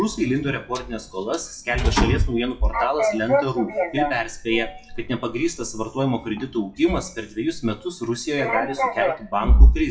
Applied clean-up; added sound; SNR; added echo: classical method WPE with log-MMSE.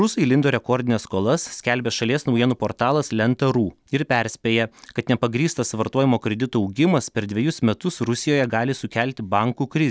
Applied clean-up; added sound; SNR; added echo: none; none; none; none.